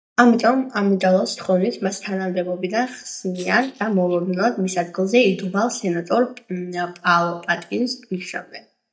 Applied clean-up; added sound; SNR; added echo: neural mask model DeepFilterNet 3.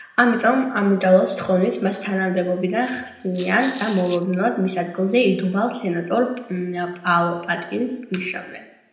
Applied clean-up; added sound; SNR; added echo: none; Rattle / Rattle (instrument); 13 dB; reverberation time 0.8 s.